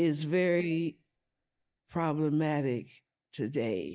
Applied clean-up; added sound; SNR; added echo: neural mask model DeepFilterNet 3.